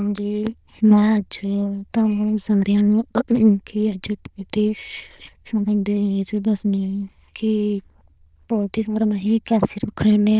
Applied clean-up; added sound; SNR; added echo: neural diffusion model UNIVERSE++.